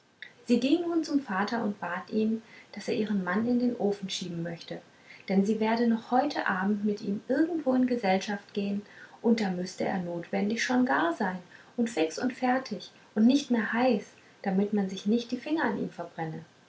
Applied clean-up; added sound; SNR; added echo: none; none; none; none.